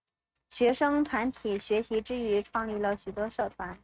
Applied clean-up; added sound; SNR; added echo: neural mask model RNNoise.